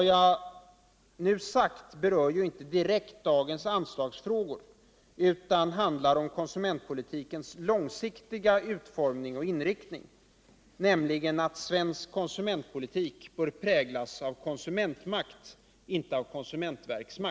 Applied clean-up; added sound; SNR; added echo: none; none; none; none.